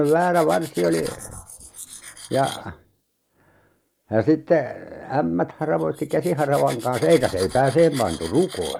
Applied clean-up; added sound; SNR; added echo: neural mask model Resemble Enhance denoiser.